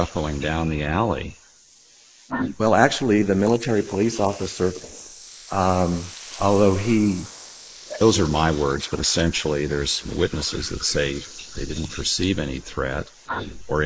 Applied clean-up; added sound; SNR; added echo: neural mask model Resemble Enhance denoiser.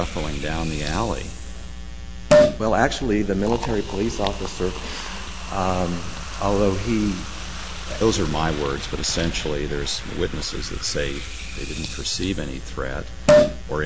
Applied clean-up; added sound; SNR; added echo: none; Liquid; 2 dB; none.